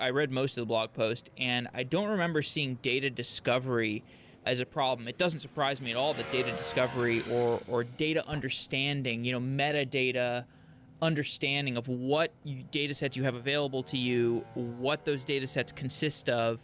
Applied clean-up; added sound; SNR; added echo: none; Motorcycle / Engine; 18 dB; none.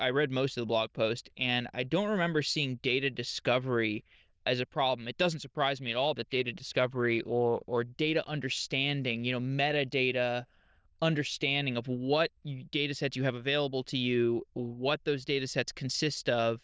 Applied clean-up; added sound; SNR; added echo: neural diffusion model UNIVERSE++.